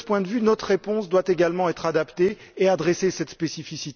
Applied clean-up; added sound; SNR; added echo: none; none; none; none.